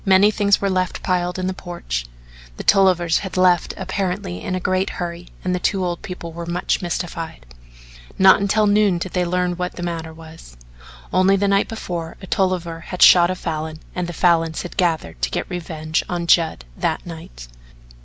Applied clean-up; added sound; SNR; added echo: none; none; none; none.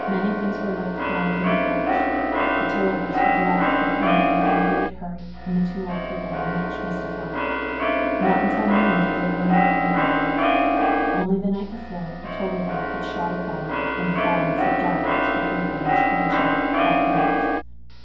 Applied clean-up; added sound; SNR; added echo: none; Keyboard (musical); -5 dB; reverberation time 0.9 s.